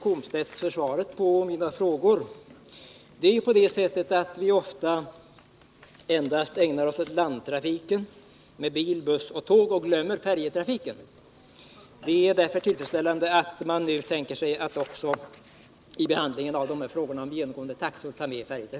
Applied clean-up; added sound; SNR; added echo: none; none; none; none.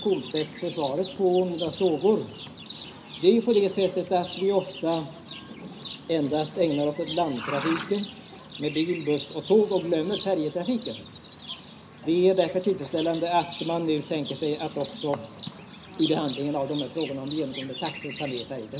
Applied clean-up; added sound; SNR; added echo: none; Livestock, farm animals, working animals; 14 dB; reverberation time 0.4 s.